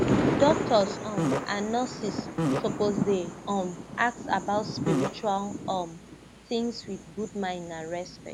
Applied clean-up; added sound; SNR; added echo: none; Fart + Thunder; 1 dB; none.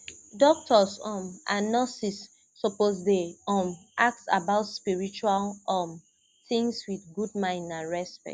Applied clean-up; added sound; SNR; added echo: none; none; none; none.